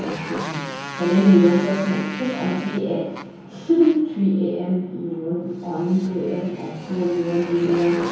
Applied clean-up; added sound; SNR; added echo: none; Motorcycle; 13 dB; reverberation time 1.0 s.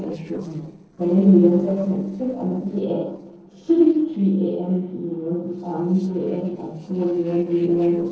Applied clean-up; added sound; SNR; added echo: neural separator model SepFormer DNS4.